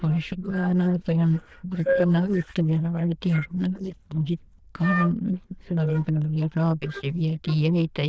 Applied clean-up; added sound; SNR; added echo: neural diffusion model UNIVERSE++.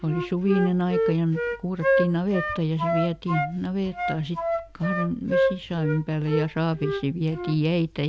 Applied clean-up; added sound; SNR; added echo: none; Wind instrument, woodwind instrument; 3 dB; none.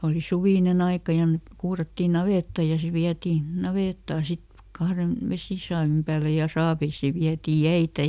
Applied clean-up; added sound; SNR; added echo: none; none; none; none.